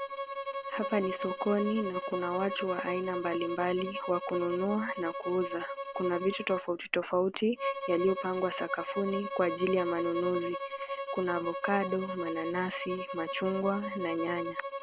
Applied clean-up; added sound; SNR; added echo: none; Bowed string instrument; 6 dB; none.